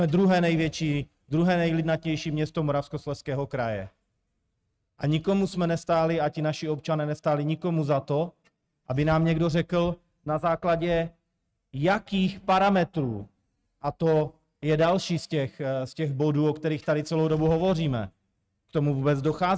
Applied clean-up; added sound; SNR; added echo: neural mask model RNNoise.